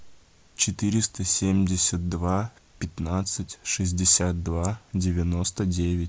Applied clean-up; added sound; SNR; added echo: none; none; none; none.